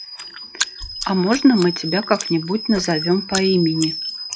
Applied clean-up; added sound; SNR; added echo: classical method log-MMSE.